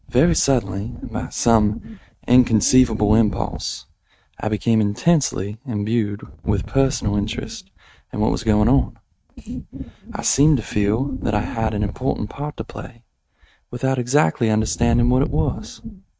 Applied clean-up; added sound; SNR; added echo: neural mask model RNNoise.